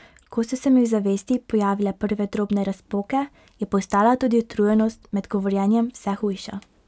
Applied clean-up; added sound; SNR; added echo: none; none; none; none.